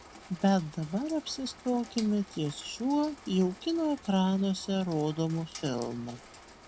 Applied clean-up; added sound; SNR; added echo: none; Rain; 19 dB; none.